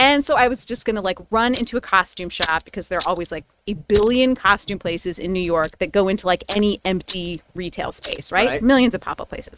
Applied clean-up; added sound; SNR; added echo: neural mask model RNNoise.